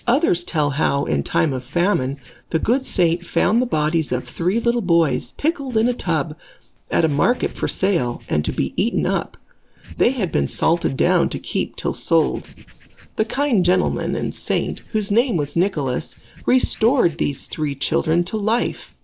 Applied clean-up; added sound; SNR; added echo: neural separator model SepFormer DNS4.